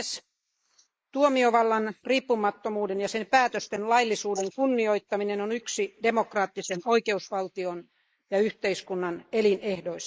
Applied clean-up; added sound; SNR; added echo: neural mask model Resemble Enhance denoiser.